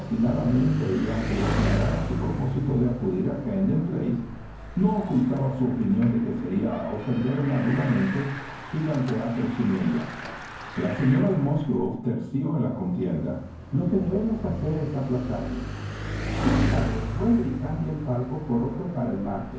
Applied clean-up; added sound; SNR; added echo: none; Bicycle; 7 dB; reverberation time 0.9 s.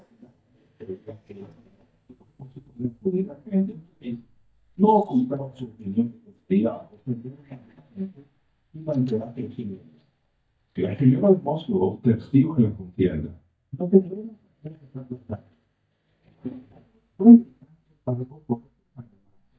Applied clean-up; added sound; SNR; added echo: neural mask model DeepFilterNet 3.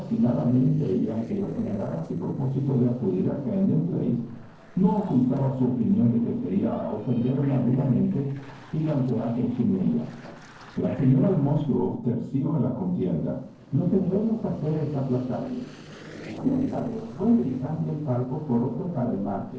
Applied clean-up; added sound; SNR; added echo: neural separator model SepFormer DNS4.